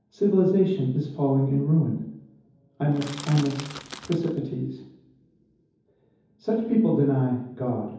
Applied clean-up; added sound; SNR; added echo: none; Crushing; 14 dB; reverberation time 0.9 s.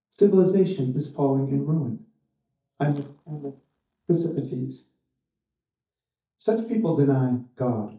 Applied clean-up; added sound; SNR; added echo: neural mask model DeepFilterNet 3.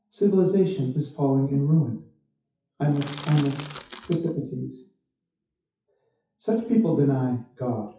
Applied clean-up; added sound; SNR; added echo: classical method WPE with log-MMSE.